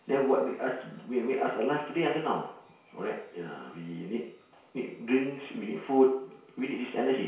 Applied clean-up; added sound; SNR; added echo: none; none; none; reverberation time 0.6 s.